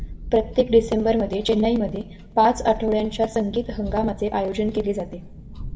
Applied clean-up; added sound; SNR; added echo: none; Thunderstorm; 13 dB; reverberation time 1.0 s.